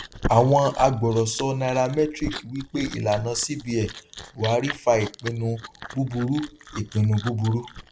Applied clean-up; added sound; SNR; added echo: none; Chewing, mastication; 13 dB; none.